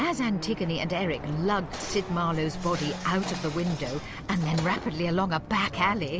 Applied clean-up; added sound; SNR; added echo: none; none; none; none.